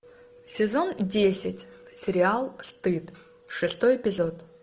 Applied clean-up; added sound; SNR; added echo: none; none; none; none.